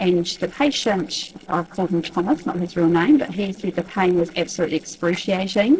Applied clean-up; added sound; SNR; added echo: neural separator model SepFormer DNS4.